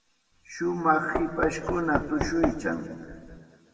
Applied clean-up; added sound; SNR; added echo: none; Knock; 6 dB; reverberation time 1.8 s.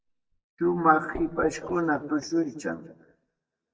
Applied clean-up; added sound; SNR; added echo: neural mask model DeepFilterNet 3.